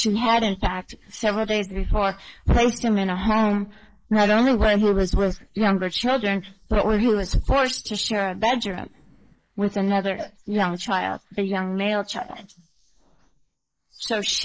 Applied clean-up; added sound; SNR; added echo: neural mask model Resemble Enhance denoiser.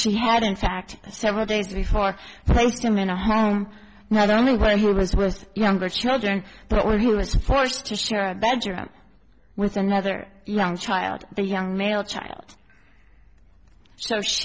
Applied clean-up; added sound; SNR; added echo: none; none; none; none.